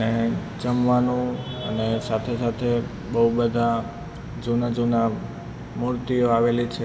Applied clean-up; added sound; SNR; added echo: none; none; none; none.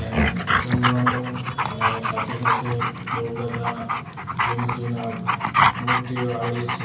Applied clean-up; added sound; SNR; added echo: none; Dog; -3 dB; reverberation time 0.5 s.